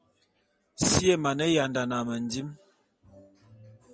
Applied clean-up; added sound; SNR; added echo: none; none; none; none.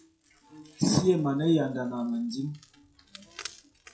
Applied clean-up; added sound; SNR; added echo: classical method WPE with log-MMSE.